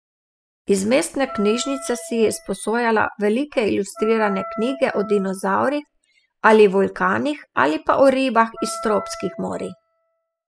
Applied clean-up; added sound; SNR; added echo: classical method spectral subtraction.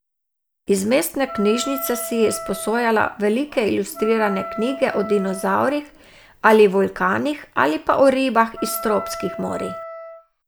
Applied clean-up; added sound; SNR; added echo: none; Wind instrument, woodwind instrument; 12 dB; none.